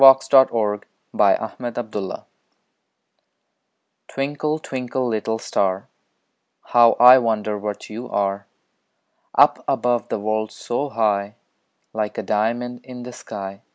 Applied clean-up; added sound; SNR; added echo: none; none; none; none.